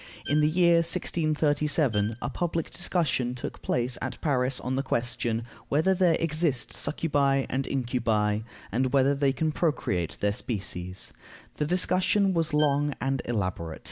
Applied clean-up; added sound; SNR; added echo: none; Bowed string instrument; 17 dB; none.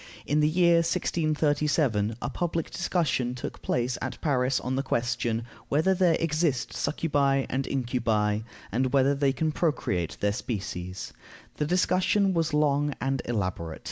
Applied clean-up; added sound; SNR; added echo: none; none; none; none.